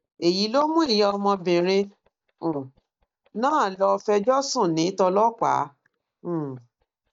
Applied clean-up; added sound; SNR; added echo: neural mask model DeepFilterNet 3.